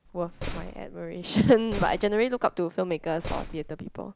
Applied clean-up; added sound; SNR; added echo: none; Slam; 11 dB; none.